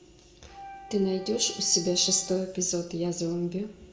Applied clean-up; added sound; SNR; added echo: none; Wind instrument, woodwind instrument; 19 dB; reverberation time 0.5 s.